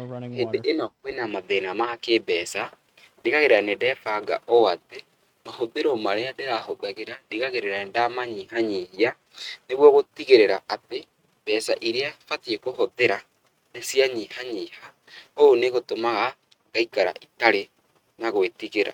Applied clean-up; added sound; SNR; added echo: neural mask model RNNoise.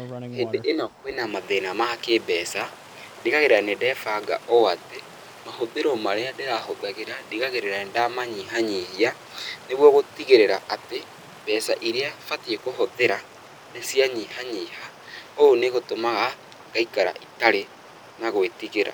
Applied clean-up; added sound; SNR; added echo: none; Stream; 19 dB; none.